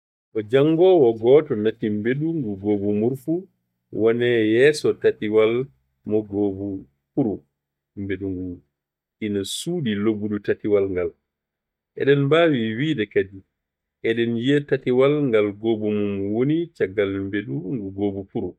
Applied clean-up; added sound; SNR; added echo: neural mask model DeepFilterNet 3.